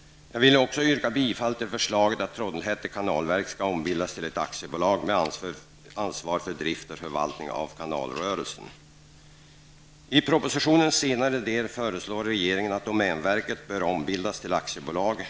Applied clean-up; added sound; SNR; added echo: none; none; none; none.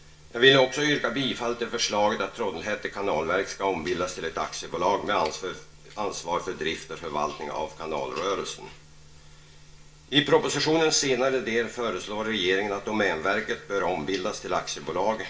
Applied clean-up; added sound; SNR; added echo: none; none; none; reverberation time 0.2 s.